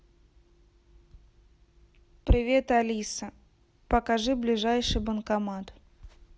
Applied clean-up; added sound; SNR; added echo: none; none; none; none.